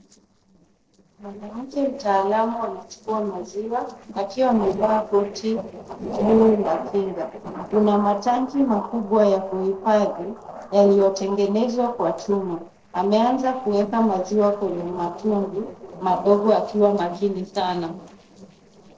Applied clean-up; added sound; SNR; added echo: neural separator model SepFormer DNS4.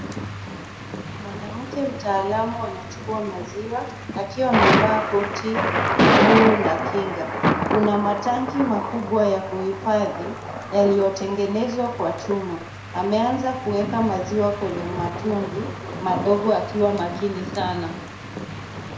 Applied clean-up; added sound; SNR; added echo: none; Thunder; 2 dB; reverberation time 0.5 s.